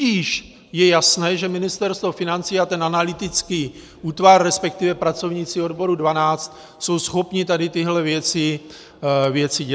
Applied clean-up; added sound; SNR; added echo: none; none; none; none.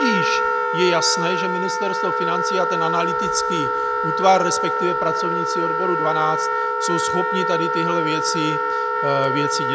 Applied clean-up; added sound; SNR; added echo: none; Wind instrument, woodwind instrument; -2 dB; none.